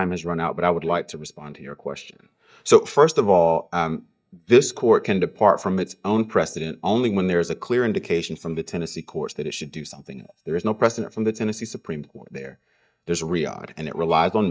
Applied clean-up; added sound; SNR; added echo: neural mask model DeepFilterNet 3.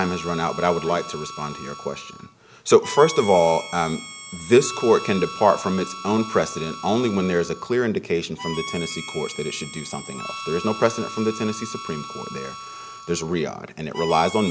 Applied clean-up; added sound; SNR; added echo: none; Harmonica; 13 dB; none.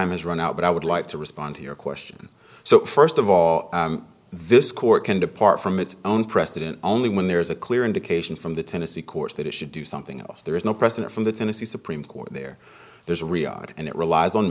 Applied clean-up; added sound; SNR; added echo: none; none; none; none.